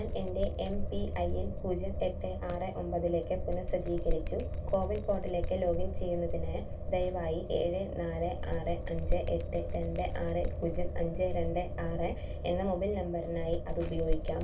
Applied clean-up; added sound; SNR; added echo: none; Bell; 3 dB; reverberation time 0.2 s.